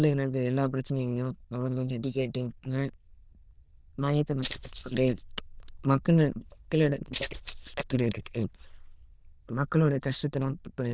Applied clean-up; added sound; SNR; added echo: neural diffusion model UNIVERSE++.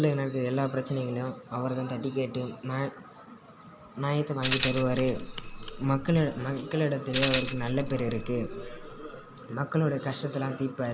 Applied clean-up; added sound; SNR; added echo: none; Tambourine; 6 dB; none.